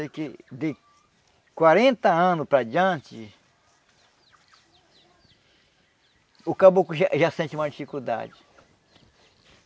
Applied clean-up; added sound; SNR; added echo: none; none; none; none.